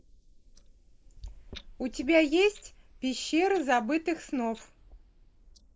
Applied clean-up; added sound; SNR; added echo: neural mask model Resemble Enhance denoiser.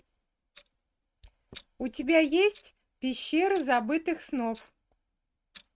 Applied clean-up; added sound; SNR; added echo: neural mask model RNNoise.